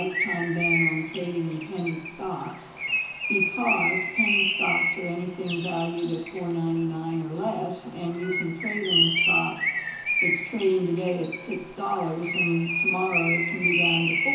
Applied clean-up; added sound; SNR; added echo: none; Bird; -1 dB; reverberation time 0.6 s.